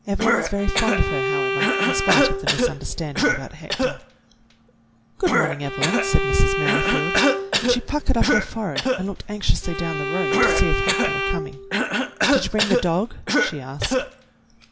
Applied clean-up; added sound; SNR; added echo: none; Cough + Bowed string instrument; -2 dB; none.